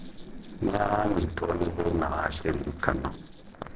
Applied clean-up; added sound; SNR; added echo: neural separator model SepFormer DNS4.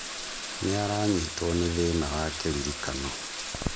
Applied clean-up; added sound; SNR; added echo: none; Bathtub (filling or washing); 5 dB; none.